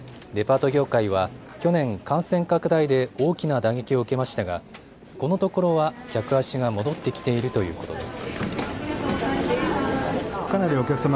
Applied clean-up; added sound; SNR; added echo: none; none; none; none.